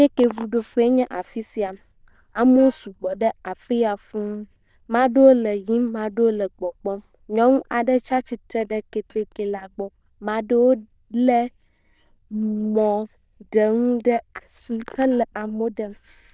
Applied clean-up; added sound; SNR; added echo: neural diffusion model UNIVERSE++.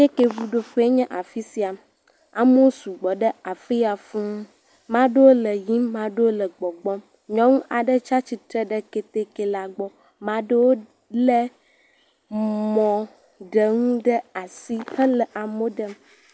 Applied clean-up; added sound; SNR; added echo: none; none; none; none.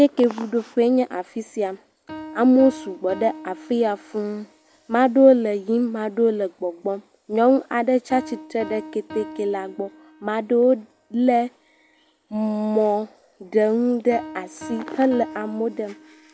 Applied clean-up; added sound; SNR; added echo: none; Piano; 20 dB; none.